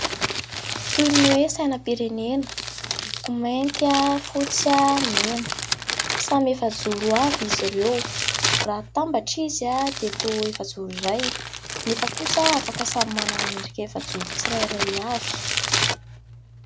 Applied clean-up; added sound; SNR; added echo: none; Crumpling, crinkling; 3 dB; none.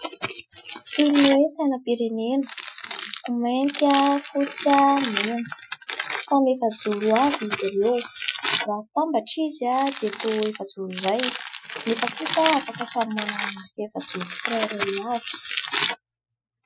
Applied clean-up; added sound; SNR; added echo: classical method Wiener filter.